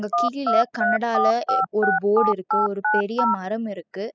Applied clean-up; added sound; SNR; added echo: classical method spectral subtraction.